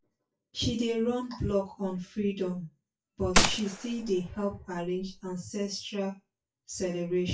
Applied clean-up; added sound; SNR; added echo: classical method WPE with log-MMSE.